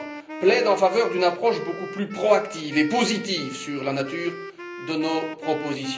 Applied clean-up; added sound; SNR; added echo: none; Wind instrument, woodwind instrument; 12 dB; reverberation time 0.5 s.